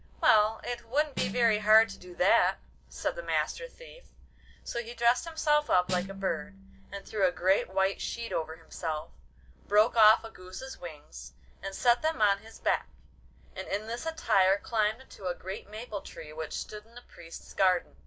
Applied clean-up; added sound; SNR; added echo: none; Snare drum; 12 dB; none.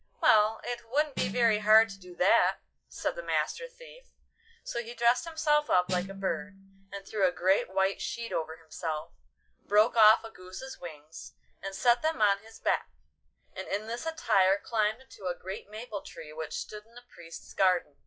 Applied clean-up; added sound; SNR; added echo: classical method log-MMSE.